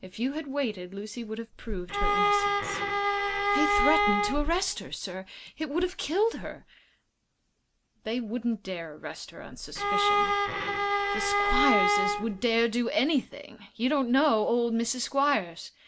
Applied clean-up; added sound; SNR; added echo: none; Bowed string instrument; -3 dB; none.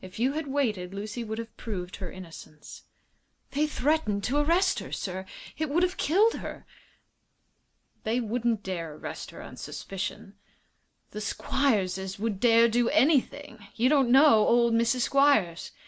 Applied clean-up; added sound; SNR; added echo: none; none; none; none.